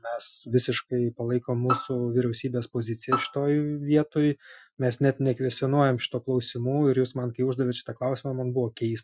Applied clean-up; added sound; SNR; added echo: classical method Wiener filter.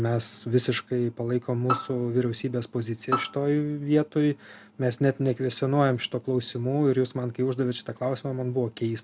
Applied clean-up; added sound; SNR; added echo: none; Bowed string instrument; 8 dB; none.